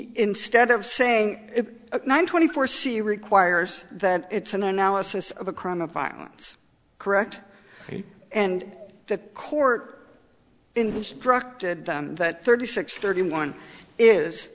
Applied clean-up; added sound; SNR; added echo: neural separator model SepFormer DNS4.